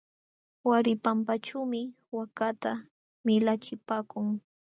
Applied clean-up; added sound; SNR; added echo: none; none; none; none.